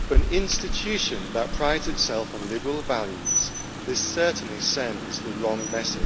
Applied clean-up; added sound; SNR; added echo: none; Rain; 0 dB; none.